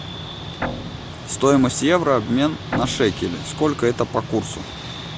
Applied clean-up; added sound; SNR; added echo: none; Guitar; 11 dB; none.